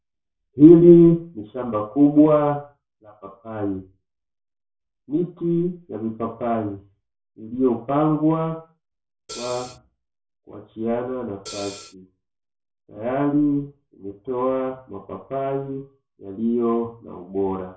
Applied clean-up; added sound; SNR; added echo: none; Hi-hat; 15 dB; reverberation time 0.3 s.